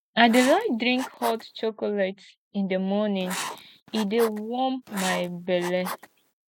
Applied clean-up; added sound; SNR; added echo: none; Writing; 11 dB; none.